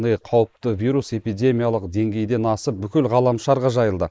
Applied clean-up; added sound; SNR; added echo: neural mask model Resemble Enhance denoiser.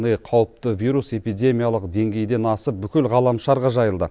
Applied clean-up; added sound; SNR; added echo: none; none; none; none.